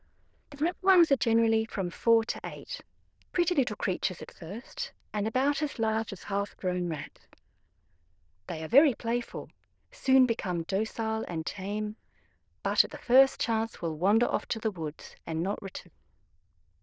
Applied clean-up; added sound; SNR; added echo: neural diffusion model UNIVERSE++.